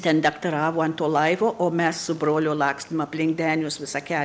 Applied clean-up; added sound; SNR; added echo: none; none; none; none.